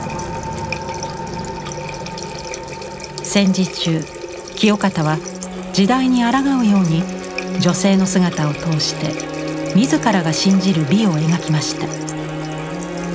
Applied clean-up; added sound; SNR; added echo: none; Water tap, faucet; 12 dB; none.